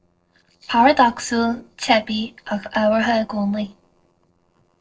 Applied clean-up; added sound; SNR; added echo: neural separator model SepFormer DNS4.